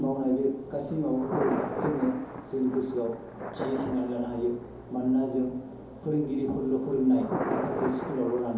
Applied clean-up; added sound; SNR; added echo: none; Thunder; 7 dB; reverberation time 2.8 s.